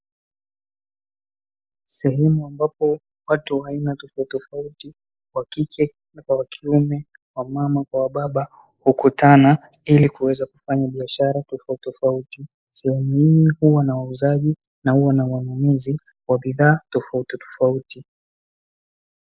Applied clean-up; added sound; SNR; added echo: neural mask model Resemble Enhance denoiser.